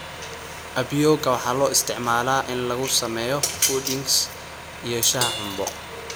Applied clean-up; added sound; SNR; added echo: none; Truck + Crash cymbal; 11 dB; none.